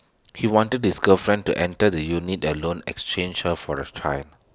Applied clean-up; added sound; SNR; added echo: none; none; none; none.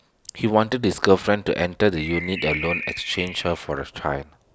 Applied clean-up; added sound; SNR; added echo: none; Bird; 8 dB; none.